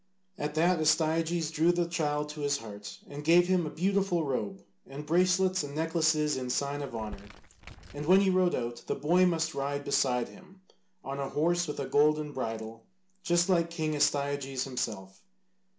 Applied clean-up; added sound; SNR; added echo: none; Crumpling, crinkling; 18 dB; none.